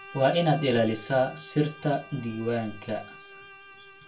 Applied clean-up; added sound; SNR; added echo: none; Bowed string instrument; 19 dB; reverberation time 0.2 s.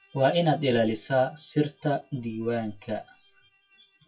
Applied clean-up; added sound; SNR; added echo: classical method WPE with log-MMSE.